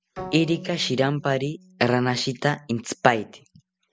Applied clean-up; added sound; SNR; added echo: none; Bowed string instrument; 19 dB; none.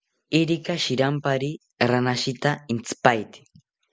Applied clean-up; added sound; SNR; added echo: none; none; none; none.